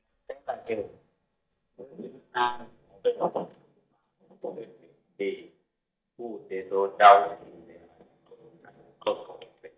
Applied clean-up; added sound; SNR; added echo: neural mask model DeepFilterNet 3.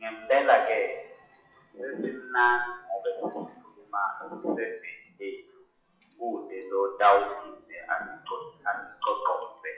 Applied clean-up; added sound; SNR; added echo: classical method WPE with log-MMSE.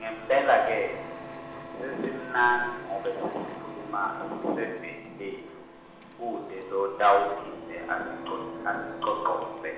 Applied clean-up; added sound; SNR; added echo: none; Printer; 12 dB; reverberation time 0.9 s.